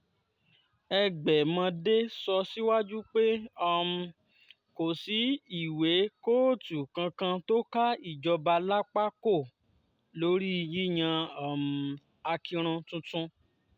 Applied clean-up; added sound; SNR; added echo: none; none; none; none.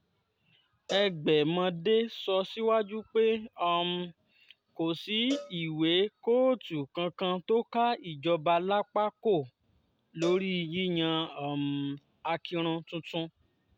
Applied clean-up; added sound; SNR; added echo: none; Cowbell; 17 dB; none.